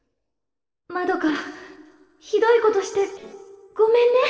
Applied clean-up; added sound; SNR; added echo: neural separator model SepFormer DNS4.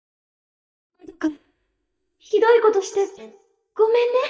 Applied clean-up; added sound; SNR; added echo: neural mask model DeepFilterNet 3.